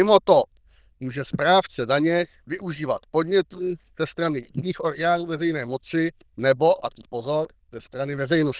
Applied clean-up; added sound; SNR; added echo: neural diffusion model UNIVERSE++.